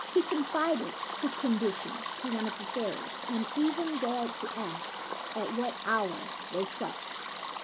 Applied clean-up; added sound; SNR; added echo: none; Stream; 2 dB; none.